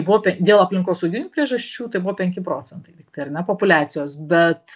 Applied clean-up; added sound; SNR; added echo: none; none; none; none.